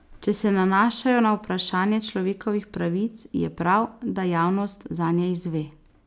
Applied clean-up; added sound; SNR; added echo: none; none; none; none.